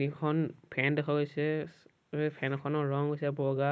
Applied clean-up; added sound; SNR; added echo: none; none; none; none.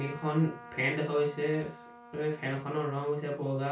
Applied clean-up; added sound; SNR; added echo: none; Trumpet; 18 dB; reverberation time 0.2 s.